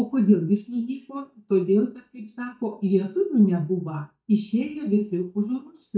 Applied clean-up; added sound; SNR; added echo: neural mask model DeepFilterNet 3.